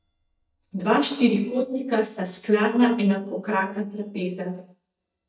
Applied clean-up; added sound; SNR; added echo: neural mask model DeepFilterNet 3.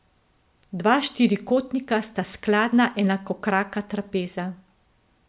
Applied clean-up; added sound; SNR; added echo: none; none; none; none.